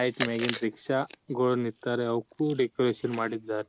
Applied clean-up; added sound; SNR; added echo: none; Chewing, mastication; 13 dB; none.